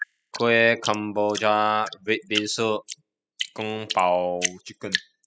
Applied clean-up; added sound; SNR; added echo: classical method spectral subtraction.